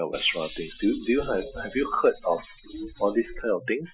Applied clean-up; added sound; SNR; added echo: classical method Wiener filter.